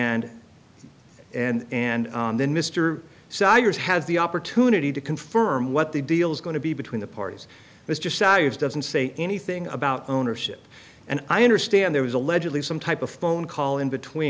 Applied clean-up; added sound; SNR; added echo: none; none; none; none.